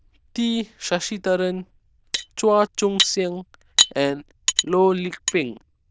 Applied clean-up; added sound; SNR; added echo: neural diffusion model UNIVERSE++.